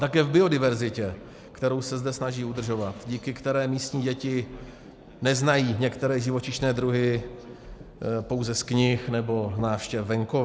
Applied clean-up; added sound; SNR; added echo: none; none; none; none.